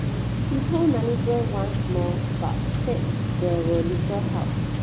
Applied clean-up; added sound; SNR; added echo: none; Tick-tock; -3 dB; none.